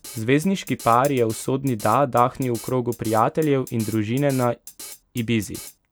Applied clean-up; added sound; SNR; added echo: none; Drum kit; 19 dB; none.